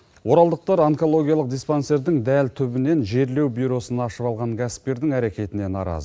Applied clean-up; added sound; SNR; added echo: none; none; none; none.